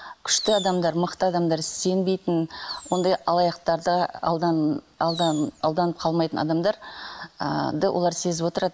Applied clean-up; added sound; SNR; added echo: neural mask model Resemble Enhance denoiser.